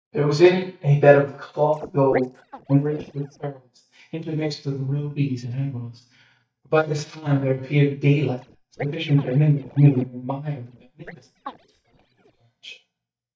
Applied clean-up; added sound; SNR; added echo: neural mask model DeepFilterNet 3.